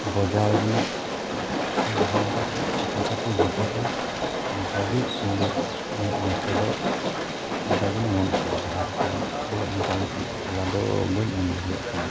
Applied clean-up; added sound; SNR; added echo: none; Train; -2 dB; reverberation time 1.5 s.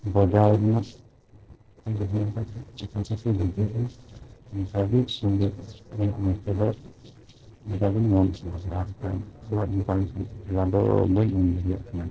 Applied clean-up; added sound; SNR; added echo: neural separator model SepFormer DNS4.